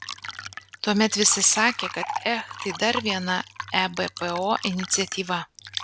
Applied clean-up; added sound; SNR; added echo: none; Fill (with liquid); 11 dB; none.